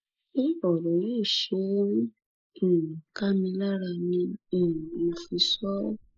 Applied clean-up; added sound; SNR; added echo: neural mask model Resemble Enhance denoiser.